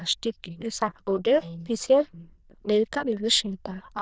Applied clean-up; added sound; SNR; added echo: neural diffusion model UNIVERSE++.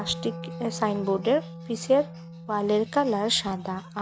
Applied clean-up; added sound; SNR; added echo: none; Wind instrument, woodwind instrument; 13 dB; none.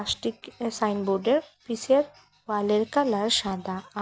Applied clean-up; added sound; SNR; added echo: none; none; none; none.